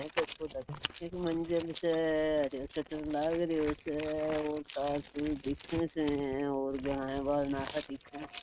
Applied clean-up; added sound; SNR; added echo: neural mask model RNNoise.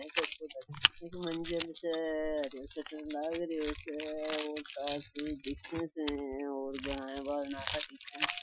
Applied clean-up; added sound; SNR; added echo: classical method Wiener filter.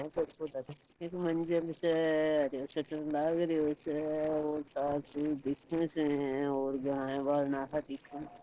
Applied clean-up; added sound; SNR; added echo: neural separator model SepFormer DNS4.